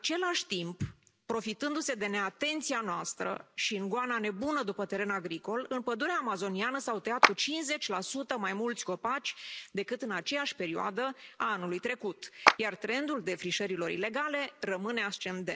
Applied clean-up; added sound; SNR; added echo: none; Clapping; -2 dB; none.